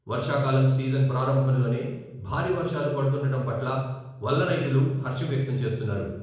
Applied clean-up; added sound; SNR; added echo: none; none; none; reverberation time 0.8 s.